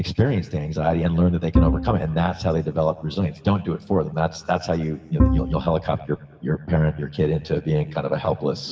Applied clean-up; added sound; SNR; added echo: none; Bowed string instrument; 1 dB; reverberation time 2.7 s.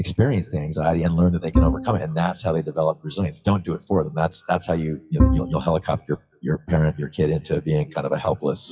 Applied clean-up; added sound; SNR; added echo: classical method WPE with log-MMSE.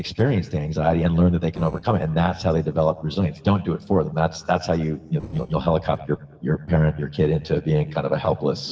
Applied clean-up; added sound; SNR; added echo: neural separator model SepFormer DNS4.